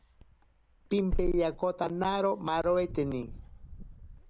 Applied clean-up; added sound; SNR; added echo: none; Wind; 7 dB; none.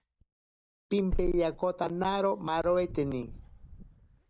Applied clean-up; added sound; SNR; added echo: neural mask model DeepFilterNet 3.